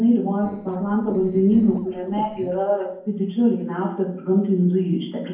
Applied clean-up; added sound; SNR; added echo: neural separator model SepFormer DNS4.